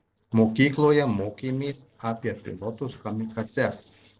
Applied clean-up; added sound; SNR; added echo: neural separator model SepFormer DNS4.